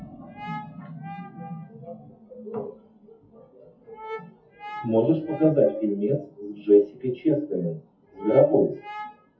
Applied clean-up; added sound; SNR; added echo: classical method WPE with log-MMSE.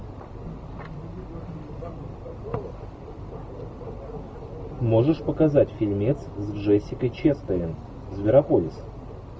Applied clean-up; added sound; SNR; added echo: none; none; none; none.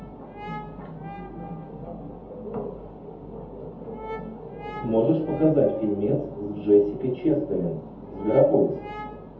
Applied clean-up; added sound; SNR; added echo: none; Brass instrument; 18 dB; reverberation time 0.6 s.